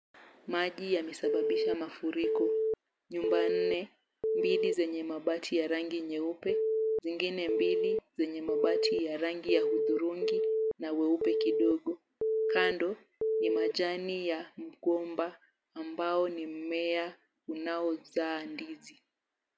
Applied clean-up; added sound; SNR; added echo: none; Telephone; -3 dB; none.